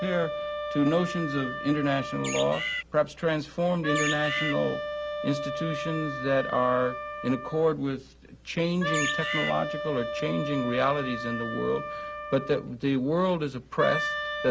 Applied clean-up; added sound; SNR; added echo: none; Wind instrument, woodwind instrument + Bird; 5 dB; none.